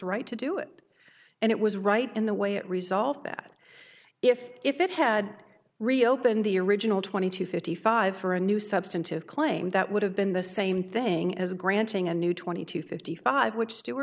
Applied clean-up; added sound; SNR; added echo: none; none; none; none.